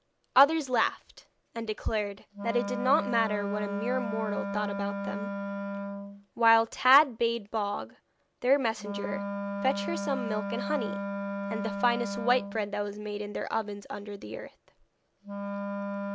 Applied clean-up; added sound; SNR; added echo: none; Wind instrument, woodwind instrument; 6 dB; none.